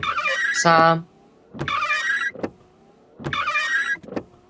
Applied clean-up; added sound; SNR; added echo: none; Car; 0 dB; none.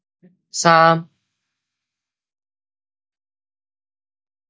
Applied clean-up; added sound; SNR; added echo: none; none; none; none.